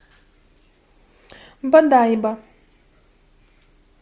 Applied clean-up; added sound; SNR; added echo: none; none; none; none.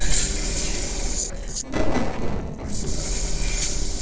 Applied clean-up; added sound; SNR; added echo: neural separator model SepFormer DNS4.